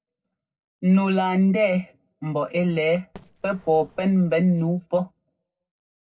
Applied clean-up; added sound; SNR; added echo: neural separator model SepFormer DNS4.